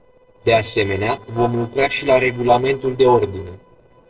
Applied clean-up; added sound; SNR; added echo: neural separator model SepFormer DNS4.